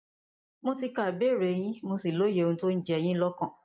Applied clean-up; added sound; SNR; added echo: neural mask model Resemble Enhance denoiser.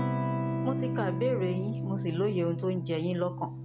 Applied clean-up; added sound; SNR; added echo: none; Electric guitar / Strum; 1 dB; none.